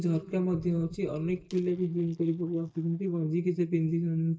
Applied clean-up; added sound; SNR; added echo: neural mask model DeepFilterNet 3.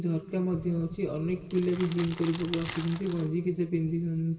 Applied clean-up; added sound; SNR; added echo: none; Crackle; 12 dB; reverberation time 2.7 s.